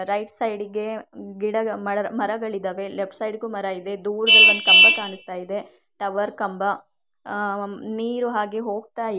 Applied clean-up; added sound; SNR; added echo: none; Vehicle horn, car horn, honking; -3 dB; none.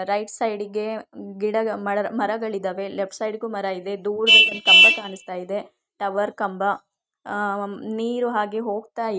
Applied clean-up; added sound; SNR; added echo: neural mask model RNNoise.